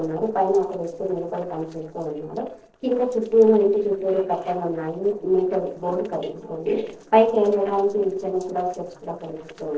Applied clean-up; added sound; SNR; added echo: neural separator model SepFormer DNS4.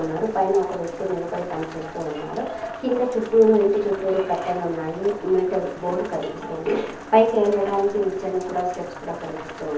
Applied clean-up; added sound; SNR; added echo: none; Rain; 16 dB; reverberation time 0.7 s.